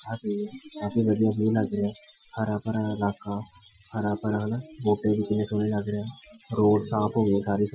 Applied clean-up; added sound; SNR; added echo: classical method Wiener filter.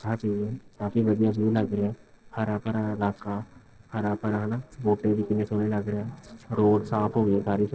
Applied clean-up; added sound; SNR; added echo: neural separator model SepFormer DNS4.